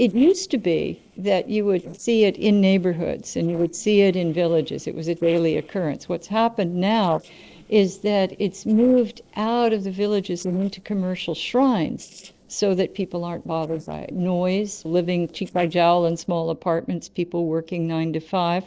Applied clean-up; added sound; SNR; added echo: neural separator model SepFormer DNS4.